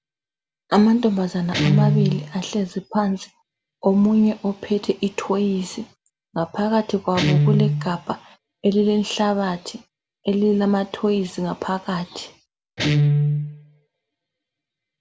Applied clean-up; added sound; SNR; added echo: none; Guitar; 4 dB; none.